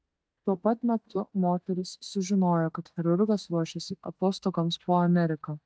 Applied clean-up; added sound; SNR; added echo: neural mask model DeepFilterNet 3.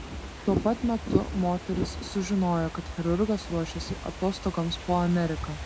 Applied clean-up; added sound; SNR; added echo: none; Fireworks / Ocean; 6 dB; none.